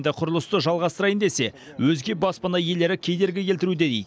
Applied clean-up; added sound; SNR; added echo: none; none; none; none.